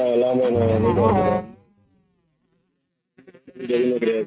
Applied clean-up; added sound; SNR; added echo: neural mask model RNNoise.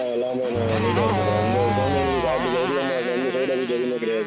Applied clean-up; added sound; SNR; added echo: none; Motorcycle + Engine; 2 dB; none.